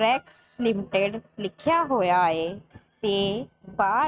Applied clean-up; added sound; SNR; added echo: neural mask model RNNoise.